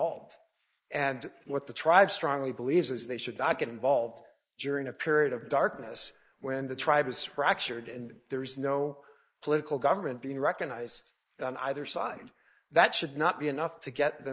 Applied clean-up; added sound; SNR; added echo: neural mask model Resemble Enhance denoiser.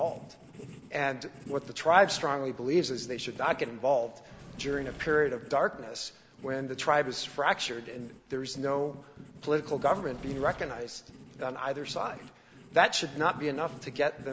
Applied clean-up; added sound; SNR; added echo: none; Writing + Engine / Mechanisms; 17 dB; none.